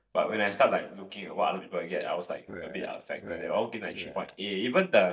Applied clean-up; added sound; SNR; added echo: neural mask model DeepFilterNet 3.